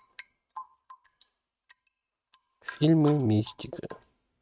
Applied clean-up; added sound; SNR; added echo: neural mask model RNNoise.